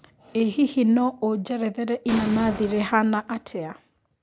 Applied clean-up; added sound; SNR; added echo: none; Explosion; 13 dB; none.